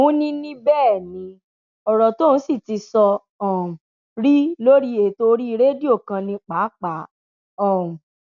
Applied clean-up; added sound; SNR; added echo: none; none; none; none.